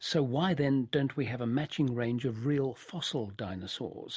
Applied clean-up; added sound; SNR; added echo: none; none; none; none.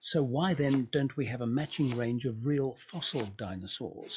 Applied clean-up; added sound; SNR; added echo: classical method log-MMSE.